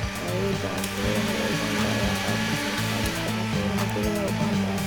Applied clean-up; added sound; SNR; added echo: none; Domestic sounds, home sounds + Organ; -5 dB; none.